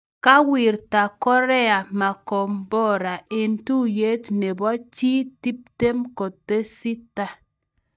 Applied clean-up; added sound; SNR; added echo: neural mask model DeepFilterNet 3.